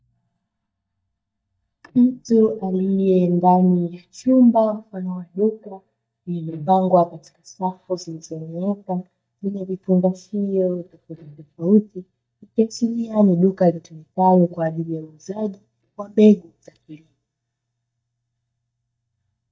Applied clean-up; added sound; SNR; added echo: neural mask model DeepFilterNet 3.